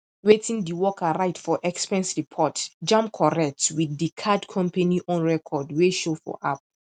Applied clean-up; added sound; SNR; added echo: none; none; none; none.